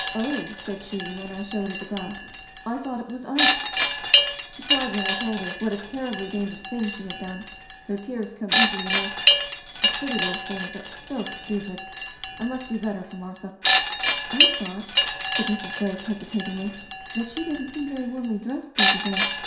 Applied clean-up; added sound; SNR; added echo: none; Wind chime; -4 dB; reverberation time 0.7 s.